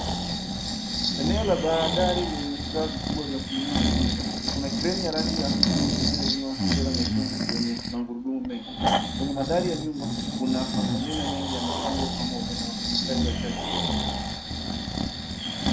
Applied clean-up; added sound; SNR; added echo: none; Breathing; -4 dB; none.